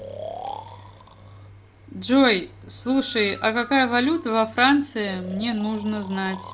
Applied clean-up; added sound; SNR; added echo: none; Breathing; 17 dB; none.